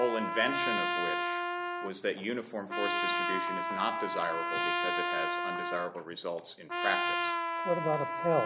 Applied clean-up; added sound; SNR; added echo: none; Trumpet; -2 dB; none.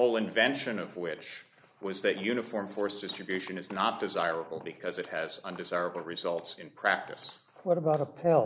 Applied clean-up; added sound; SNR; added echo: none; none; none; none.